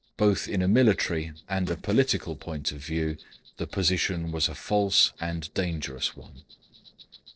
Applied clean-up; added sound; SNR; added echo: neural separator model SepFormer DNS4.